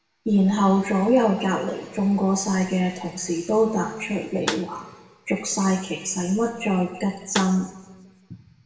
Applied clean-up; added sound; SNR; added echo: none; Snare drum; 7 dB; reverberation time 1.2 s.